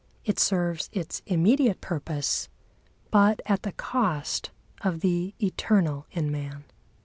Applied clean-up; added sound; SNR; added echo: none; none; none; none.